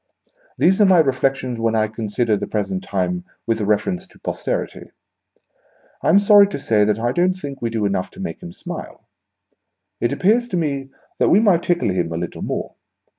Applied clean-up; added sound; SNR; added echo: none; none; none; none.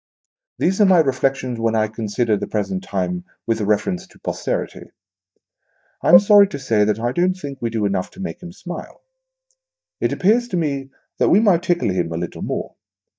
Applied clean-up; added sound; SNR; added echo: neural mask model DeepFilterNet 3.